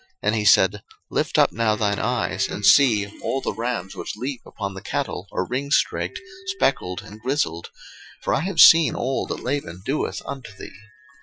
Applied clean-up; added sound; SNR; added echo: classical method Wiener filter.